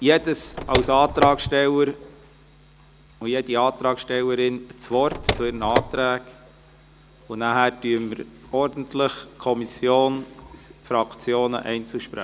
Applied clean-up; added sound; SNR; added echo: none; Car; 4 dB; none.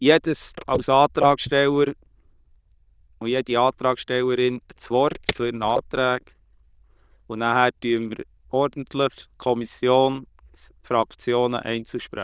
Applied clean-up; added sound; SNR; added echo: neural diffusion model UNIVERSE++.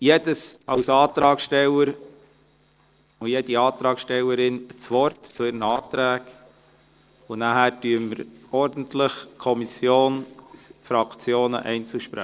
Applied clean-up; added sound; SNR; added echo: neural separator model SepFormer DNS4.